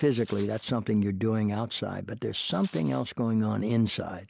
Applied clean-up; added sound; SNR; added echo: none; Rattle; 13 dB; none.